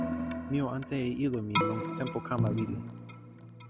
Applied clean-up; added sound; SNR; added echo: none; Keyboard (musical); 2 dB; none.